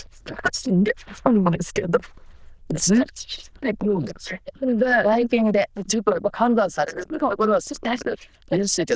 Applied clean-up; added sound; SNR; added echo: neural diffusion model UNIVERSE++.